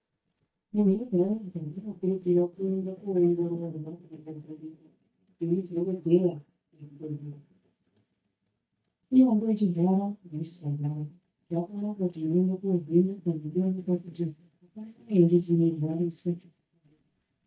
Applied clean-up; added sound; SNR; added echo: neural mask model DeepFilterNet 3.